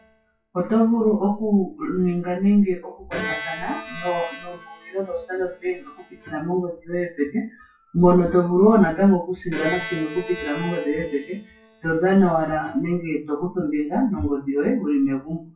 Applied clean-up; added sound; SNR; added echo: classical method WPE with log-MMSE.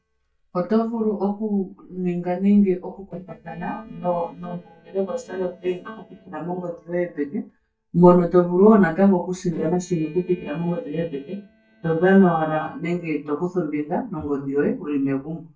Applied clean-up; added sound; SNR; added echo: neural mask model DeepFilterNet 3.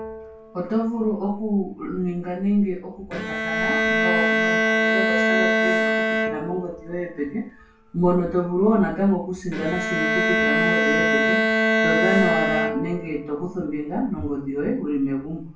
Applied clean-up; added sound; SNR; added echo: none; Bowed string instrument; -1 dB; reverberation time 0.3 s.